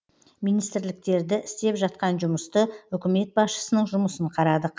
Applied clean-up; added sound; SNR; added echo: none; none; none; none.